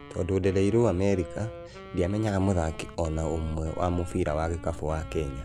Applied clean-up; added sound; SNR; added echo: none; Wind instrument, woodwind instrument + Thunder; 15 dB; none.